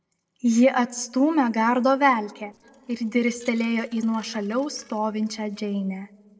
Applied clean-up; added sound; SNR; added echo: neural separator model SepFormer DNS4.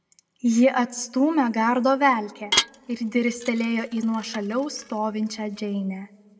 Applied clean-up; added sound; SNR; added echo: none; Dishes, pots, and pans / Glass; 8 dB; reverberation time 1.5 s.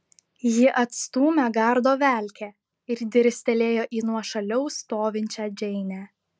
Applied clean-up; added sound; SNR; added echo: none; none; none; none.